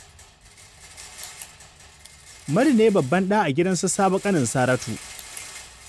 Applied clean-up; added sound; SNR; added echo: none; Rattle; 18 dB; none.